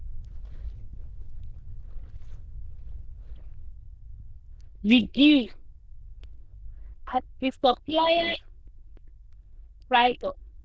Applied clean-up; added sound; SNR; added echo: neural diffusion model UNIVERSE++.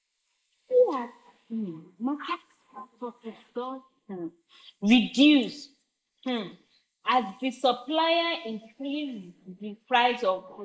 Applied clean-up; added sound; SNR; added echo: neural mask model Resemble Enhance denoiser.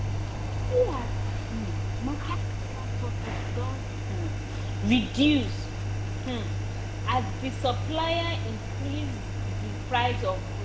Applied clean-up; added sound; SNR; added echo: none; Engine; -1 dB; none.